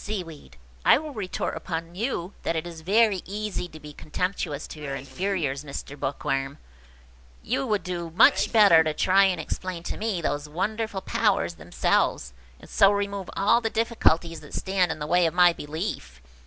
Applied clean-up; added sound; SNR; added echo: none; Sneeze; 19 dB; none.